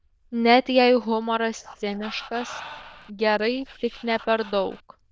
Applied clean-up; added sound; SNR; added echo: neural diffusion model UNIVERSE++.